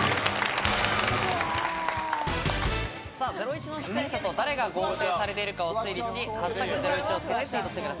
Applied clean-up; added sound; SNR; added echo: none; none; none; none.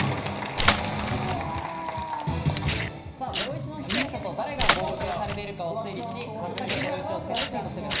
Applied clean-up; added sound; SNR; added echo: none; Tearing; 3 dB; reverberation time 0.5 s.